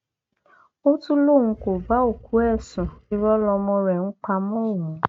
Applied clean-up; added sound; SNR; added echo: neural mask model RNNoise.